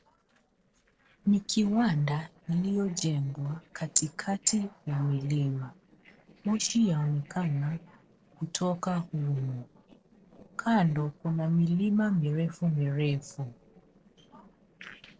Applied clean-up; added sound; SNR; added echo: neural separator model SepFormer DNS4.